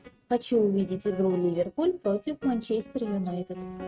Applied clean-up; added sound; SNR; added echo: neural mask model RNNoise.